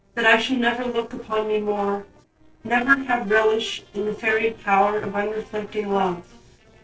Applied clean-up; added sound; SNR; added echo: neural separator model SepFormer DNS4.